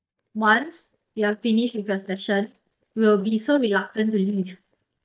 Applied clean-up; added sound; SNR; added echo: neural mask model DeepFilterNet 3.